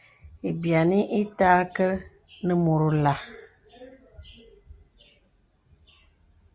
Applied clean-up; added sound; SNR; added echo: none; none; none; none.